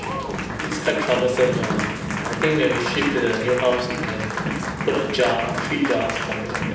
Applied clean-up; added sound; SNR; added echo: none; Applause; 6 dB; reverberation time 0.7 s.